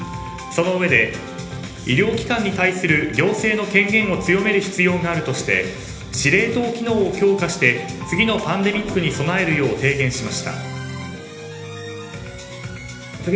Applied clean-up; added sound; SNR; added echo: none; Organ; 19 dB; reverberation time 1.0 s.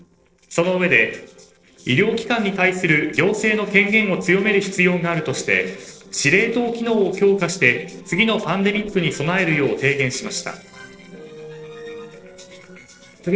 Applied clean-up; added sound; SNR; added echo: neural separator model SepFormer DNS4.